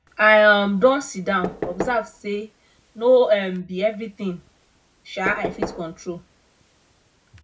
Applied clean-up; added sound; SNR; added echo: none; Knock / Wood; 14 dB; reverberation time 0.4 s.